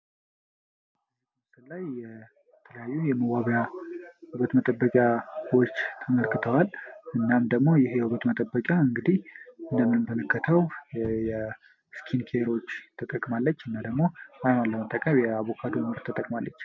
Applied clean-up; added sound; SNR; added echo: none; Wind instrument, woodwind instrument + Cupboard open or close; 10 dB; none.